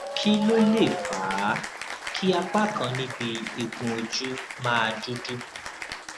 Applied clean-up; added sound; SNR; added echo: none; Applause / Cheering; 8 dB; none.